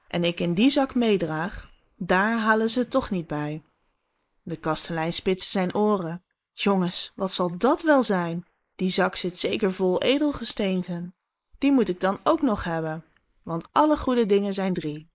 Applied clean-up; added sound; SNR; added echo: neural mask model Resemble Enhance denoiser.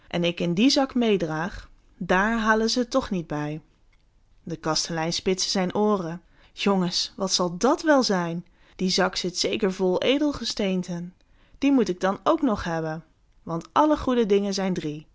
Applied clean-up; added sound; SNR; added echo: none; none; none; none.